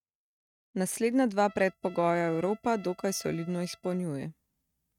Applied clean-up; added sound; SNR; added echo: neural mask model RNNoise.